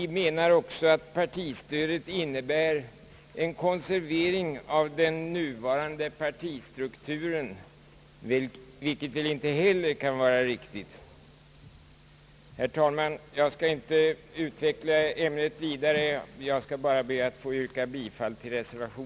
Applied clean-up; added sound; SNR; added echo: none; none; none; none.